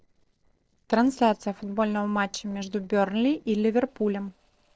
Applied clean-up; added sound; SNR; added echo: neural separator model SepFormer DNS4.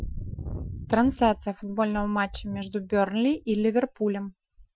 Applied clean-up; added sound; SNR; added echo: classical method Wiener filter.